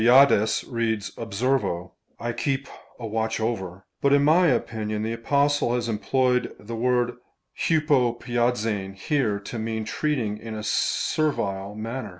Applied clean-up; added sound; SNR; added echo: none; none; none; none.